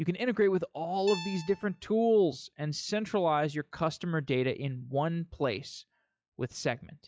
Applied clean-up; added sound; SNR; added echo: classical method log-MMSE.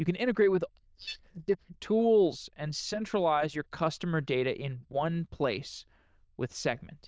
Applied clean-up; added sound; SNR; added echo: neural diffusion model UNIVERSE++.